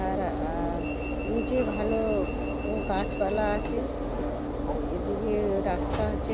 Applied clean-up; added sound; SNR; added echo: none; Alarm / Engine / Train; -1 dB; none.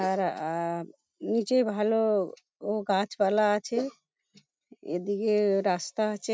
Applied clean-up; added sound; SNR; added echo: none; none; none; none.